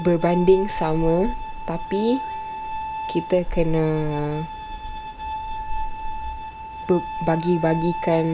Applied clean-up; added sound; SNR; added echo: none; Bowed string instrument + Meow / Purr; 5 dB; none.